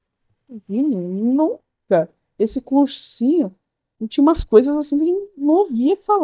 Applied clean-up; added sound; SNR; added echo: neural mask model DeepFilterNet 3.